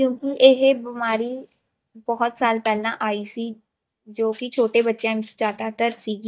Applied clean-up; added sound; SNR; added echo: neural mask model DeepFilterNet 3.